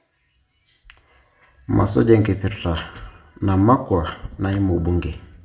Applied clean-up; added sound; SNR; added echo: none; none; none; reverberation time 0.5 s.